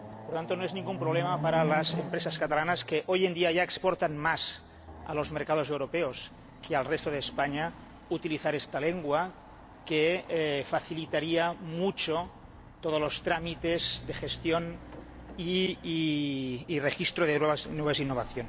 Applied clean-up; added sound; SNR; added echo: none; Chatter / Car passing by / Motorcycle / Traffic noise, roadway noise / Accelerating, revving, vroom; 13 dB; none.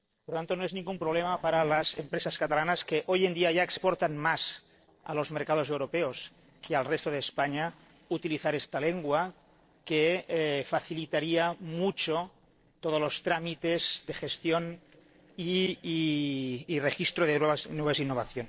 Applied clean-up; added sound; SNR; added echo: neural separator model SepFormer DNS4.